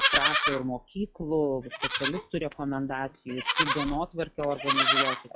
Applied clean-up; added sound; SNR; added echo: classical method log-MMSE.